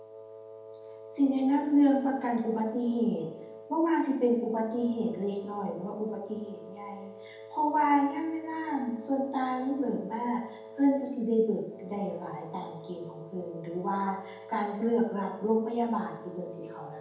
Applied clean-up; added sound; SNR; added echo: none; Wind instrument, woodwind instrument; 16 dB; reverberation time 0.8 s.